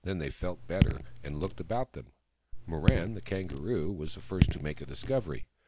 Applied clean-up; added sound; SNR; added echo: none; Raindrop / Drip; -3 dB; none.